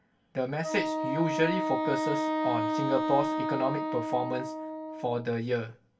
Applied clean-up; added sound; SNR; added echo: none; Wind instrument, woodwind instrument; 0 dB; reverberation time 0.2 s.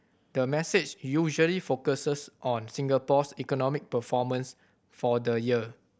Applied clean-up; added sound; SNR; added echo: none; none; none; none.